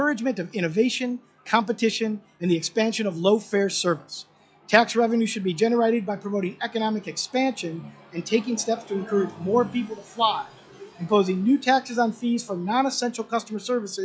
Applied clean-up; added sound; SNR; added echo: classical method log-MMSE.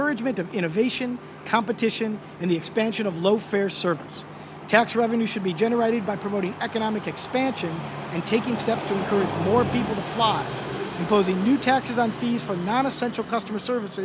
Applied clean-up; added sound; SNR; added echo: none; Train; 9 dB; none.